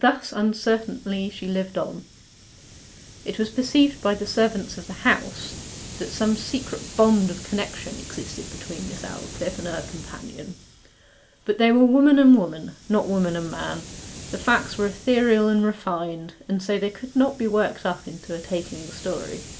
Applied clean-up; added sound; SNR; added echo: none; Hiss; 17 dB; none.